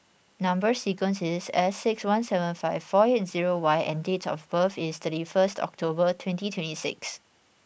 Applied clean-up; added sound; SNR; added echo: none; none; none; none.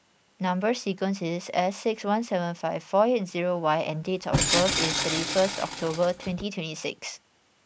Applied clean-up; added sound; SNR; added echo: none; Tools; 1 dB; none.